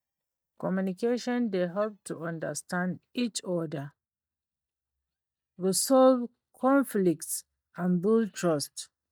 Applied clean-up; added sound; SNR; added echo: neural mask model DeepFilterNet 3.